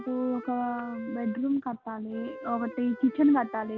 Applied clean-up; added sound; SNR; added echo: none; Wind instrument, woodwind instrument; 16 dB; none.